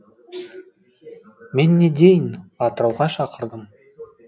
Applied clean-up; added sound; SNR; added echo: none; none; none; none.